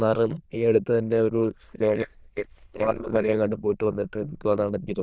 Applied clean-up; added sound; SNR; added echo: neural diffusion model UNIVERSE++.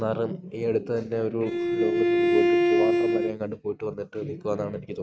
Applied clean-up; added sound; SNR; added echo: neural mask model RNNoise.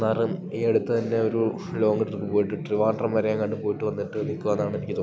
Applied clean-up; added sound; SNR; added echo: none; none; none; none.